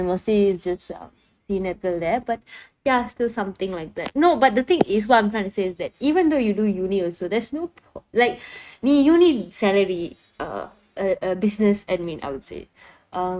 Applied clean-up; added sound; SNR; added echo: neural mask model RNNoise.